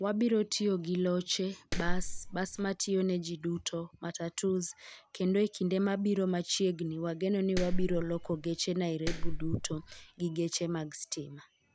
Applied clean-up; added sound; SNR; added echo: none; Clapping; 0 dB; none.